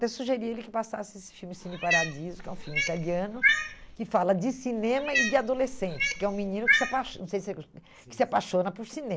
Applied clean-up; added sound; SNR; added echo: none; Cat; -1 dB; none.